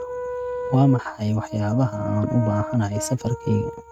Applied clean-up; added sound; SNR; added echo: neural mask model RNNoise.